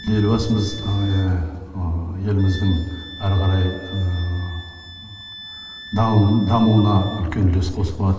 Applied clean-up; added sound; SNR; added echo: none; Wind instrument, woodwind instrument; 18 dB; reverberation time 2.0 s.